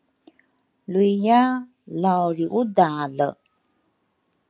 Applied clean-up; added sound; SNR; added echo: none; none; none; none.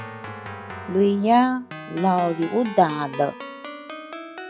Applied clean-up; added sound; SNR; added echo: none; Keyboard (musical); 13 dB; none.